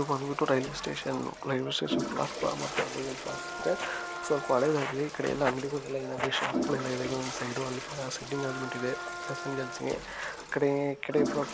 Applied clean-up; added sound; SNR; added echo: none; Toilet flush + Wind instrument, woodwind instrument; 7 dB; none.